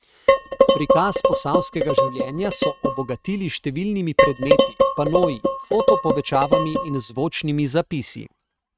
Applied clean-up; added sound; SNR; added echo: neural mask model RNNoise.